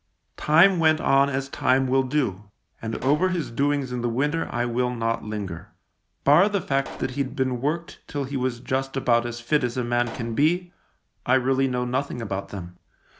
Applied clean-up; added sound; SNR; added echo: none; Explosion; 19 dB; none.